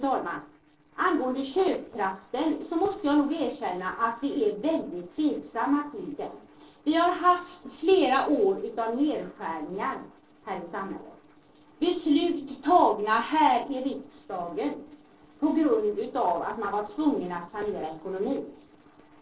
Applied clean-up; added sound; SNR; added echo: neural separator model SepFormer DNS4.